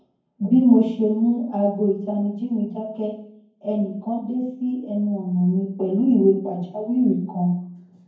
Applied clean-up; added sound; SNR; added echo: none; none; none; reverberation time 0.9 s.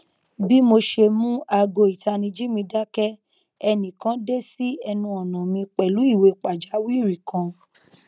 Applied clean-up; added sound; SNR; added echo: none; none; none; none.